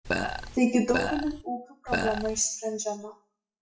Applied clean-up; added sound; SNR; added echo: classical method WPE with log-MMSE.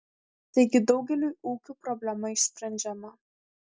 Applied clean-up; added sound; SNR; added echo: none; none; none; none.